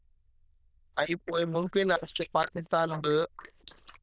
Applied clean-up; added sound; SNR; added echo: neural diffusion model UNIVERSE++.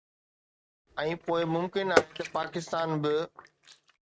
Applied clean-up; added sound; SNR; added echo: neural mask model RNNoise.